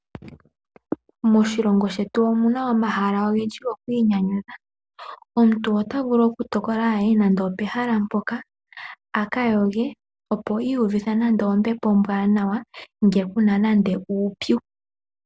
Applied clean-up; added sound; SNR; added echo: none; none; none; none.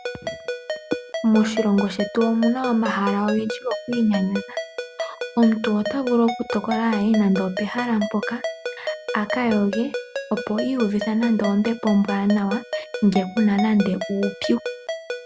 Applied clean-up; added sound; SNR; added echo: none; Ringtone; 8 dB; none.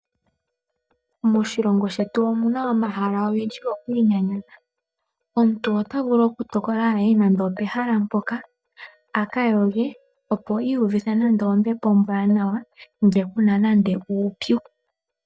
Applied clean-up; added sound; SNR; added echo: neural mask model DeepFilterNet 3.